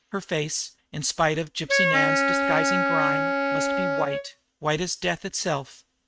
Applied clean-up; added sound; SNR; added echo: neural mask model RNNoise.